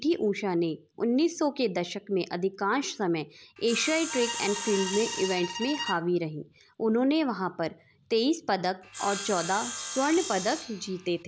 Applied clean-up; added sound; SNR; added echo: none; Bowed string instrument + Sawing; 8 dB; none.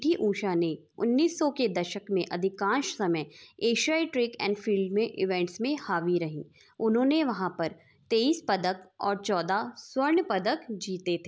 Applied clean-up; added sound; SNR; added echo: none; none; none; none.